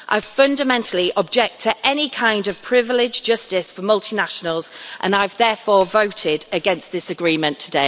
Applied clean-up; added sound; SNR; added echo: none; Tambourine; 12 dB; none.